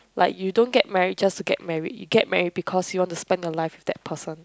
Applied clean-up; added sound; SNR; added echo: none; none; none; none.